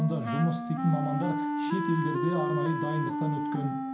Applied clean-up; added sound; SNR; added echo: none; Wind instrument, woodwind instrument; 1 dB; reverberation time 0.5 s.